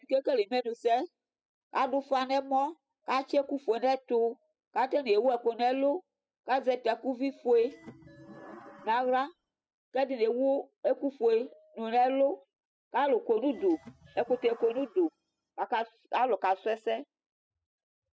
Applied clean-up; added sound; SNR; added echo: classical method spectral subtraction.